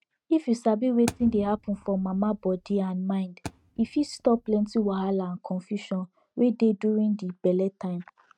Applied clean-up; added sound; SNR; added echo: neural mask model RNNoise.